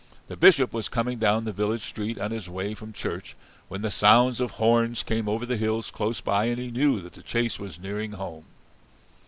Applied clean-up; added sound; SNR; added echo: none; none; none; none.